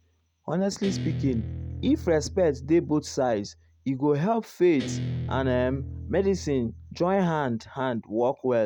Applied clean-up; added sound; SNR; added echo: none; Guitar; 11 dB; none.